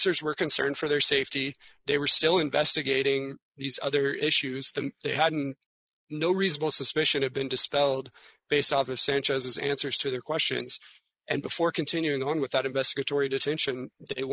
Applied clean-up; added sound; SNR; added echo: neural mask model Resemble Enhance denoiser.